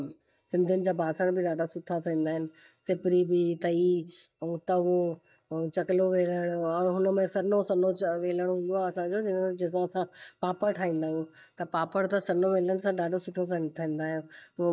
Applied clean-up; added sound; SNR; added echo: neural mask model DeepFilterNet 3.